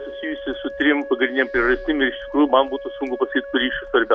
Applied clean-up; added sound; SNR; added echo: none; Wind instrument, woodwind instrument; 13 dB; none.